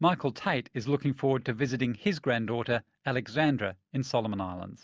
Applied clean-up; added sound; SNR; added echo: none; none; none; none.